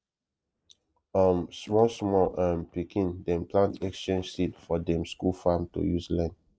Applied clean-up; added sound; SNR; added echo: neural mask model Resemble Enhance denoiser.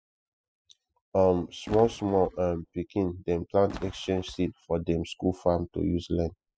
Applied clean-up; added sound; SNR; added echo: classical method spectral subtraction.